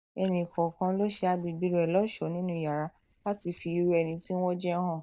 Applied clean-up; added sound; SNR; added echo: neural mask model DeepFilterNet 3.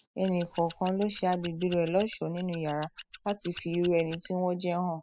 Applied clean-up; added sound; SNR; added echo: classical method spectral subtraction.